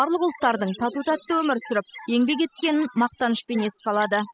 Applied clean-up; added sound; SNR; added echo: classical method spectral subtraction.